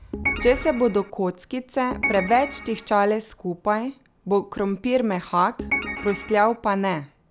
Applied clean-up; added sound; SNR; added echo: none; Organ; 6 dB; none.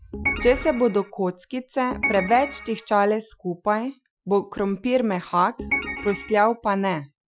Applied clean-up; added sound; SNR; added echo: classical method Wiener filter.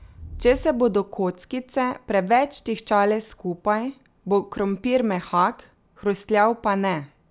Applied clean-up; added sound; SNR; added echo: none; none; none; none.